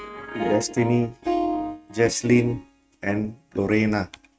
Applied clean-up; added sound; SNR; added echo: neural mask model RNNoise.